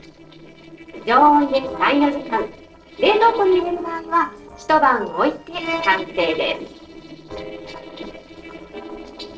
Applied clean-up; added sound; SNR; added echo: neural separator model SepFormer DNS4.